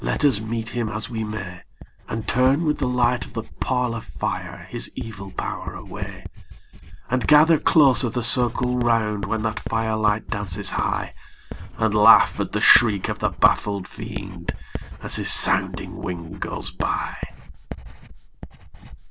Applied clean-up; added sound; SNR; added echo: none; Writing; 11 dB; none.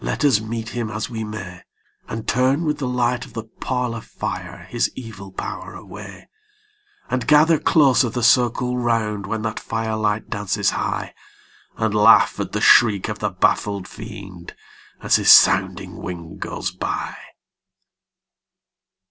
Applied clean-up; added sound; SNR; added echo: none; none; none; none.